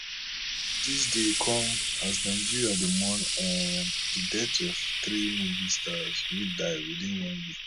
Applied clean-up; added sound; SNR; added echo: none; Frying (food); -2 dB; none.